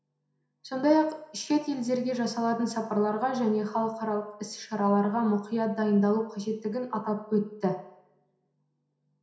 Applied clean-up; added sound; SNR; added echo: none; none; none; reverberation time 0.7 s.